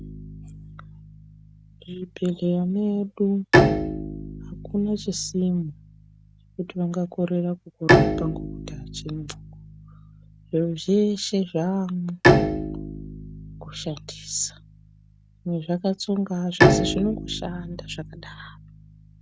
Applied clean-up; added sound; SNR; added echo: none; Bowed string instrument; -2 dB; none.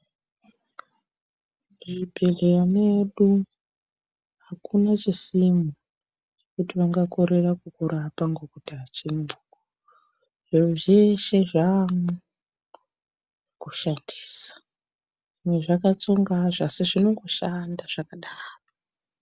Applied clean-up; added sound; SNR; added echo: none; none; none; none.